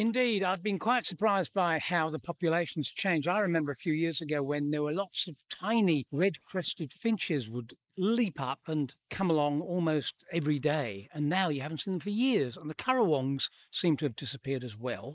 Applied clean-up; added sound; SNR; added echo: neural mask model Resemble Enhance denoiser.